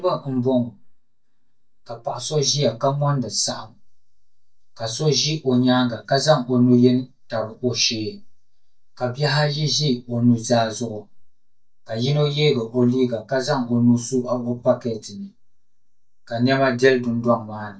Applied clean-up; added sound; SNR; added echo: neural mask model DeepFilterNet 3.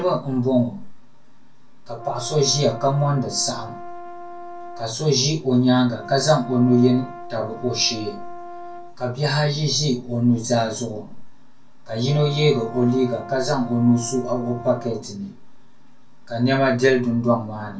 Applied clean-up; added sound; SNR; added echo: none; Brass instrument; 15 dB; reverberation time 0.2 s.